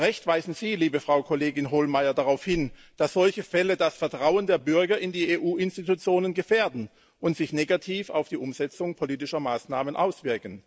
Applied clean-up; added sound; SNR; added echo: none; none; none; none.